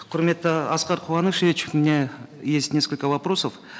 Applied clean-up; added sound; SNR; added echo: none; none; none; none.